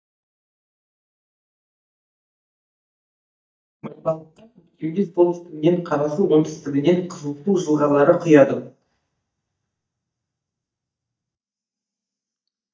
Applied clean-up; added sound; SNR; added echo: neural mask model DeepFilterNet 3.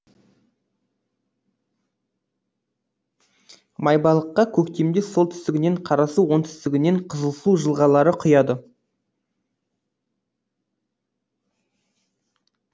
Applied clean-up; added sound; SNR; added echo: none; none; none; none.